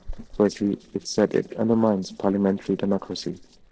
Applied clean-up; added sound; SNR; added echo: neural separator model SepFormer DNS4.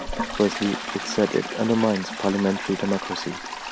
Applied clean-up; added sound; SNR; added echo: none; Toilet flush; 7 dB; none.